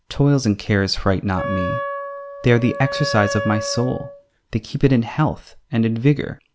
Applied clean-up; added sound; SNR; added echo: none; Wind instrument, woodwind instrument; 7 dB; none.